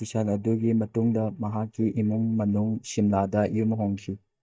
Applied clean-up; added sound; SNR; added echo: neural mask model DeepFilterNet 3.